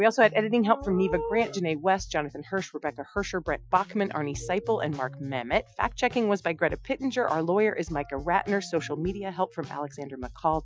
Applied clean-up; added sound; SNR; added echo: classical method Wiener filter.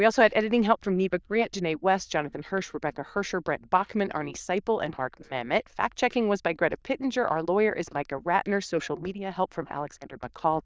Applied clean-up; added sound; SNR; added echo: neural diffusion model UNIVERSE++.